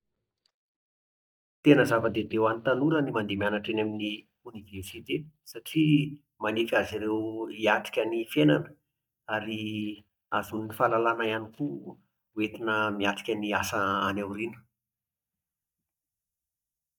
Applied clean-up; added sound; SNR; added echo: neural mask model DeepFilterNet 3.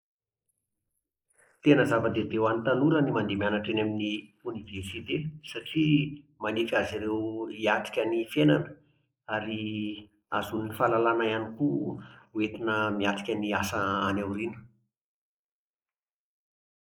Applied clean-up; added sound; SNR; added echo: neural mask model Resemble Enhance denoiser.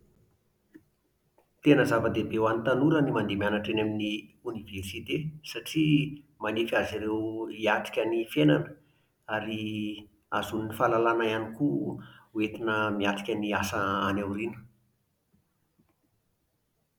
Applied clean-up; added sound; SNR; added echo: none; none; none; none.